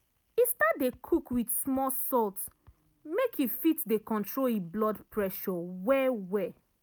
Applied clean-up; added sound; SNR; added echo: none; none; none; none.